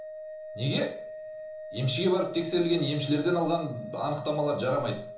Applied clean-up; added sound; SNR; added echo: none; Organ; 11 dB; reverberation time 1.2 s.